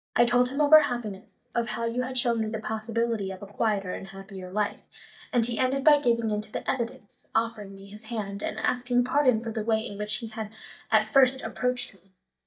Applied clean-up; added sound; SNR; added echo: neural mask model DeepFilterNet 3.